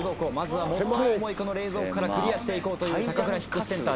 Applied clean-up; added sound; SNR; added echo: none; Vehicle; 16 dB; none.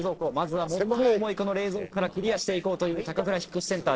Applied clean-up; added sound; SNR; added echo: neural separator model SepFormer DNS4.